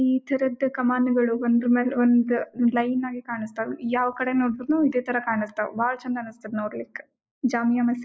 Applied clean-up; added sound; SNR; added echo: neural mask model Resemble Enhance denoiser.